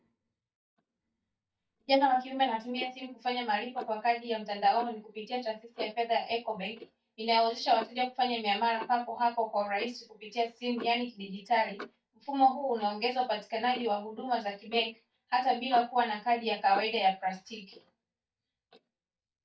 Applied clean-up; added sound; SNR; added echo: neural mask model DeepFilterNet 3.